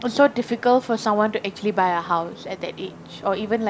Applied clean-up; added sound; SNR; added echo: none; Traffic noise, roadway noise / Vehicle horn, car horn, honking; 20 dB; none.